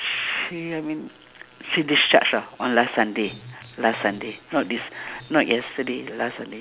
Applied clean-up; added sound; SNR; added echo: none; none; none; none.